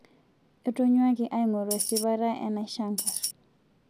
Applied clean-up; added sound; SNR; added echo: none; Tambourine; 2 dB; none.